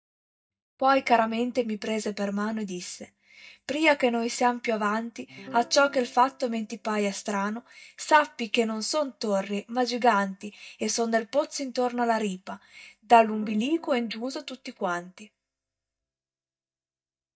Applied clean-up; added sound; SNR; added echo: neural mask model DeepFilterNet 3.